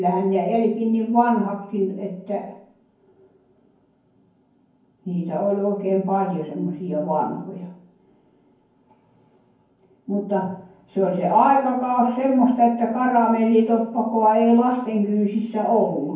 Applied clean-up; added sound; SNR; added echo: none; none; none; reverberation time 0.9 s.